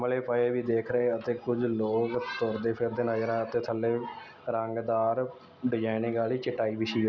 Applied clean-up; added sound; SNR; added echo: none; none; none; none.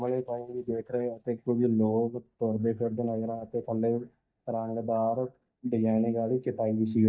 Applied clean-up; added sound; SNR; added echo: neural mask model DeepFilterNet 3.